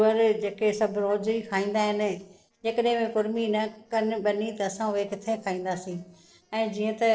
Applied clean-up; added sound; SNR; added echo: neural separator model SepFormer DNS4.